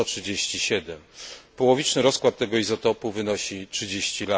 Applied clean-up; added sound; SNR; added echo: none; none; none; none.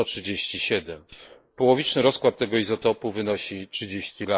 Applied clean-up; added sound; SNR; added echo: neural mask model Resemble Enhance denoiser.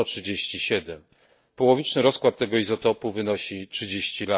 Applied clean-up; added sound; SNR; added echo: neural mask model DeepFilterNet 3.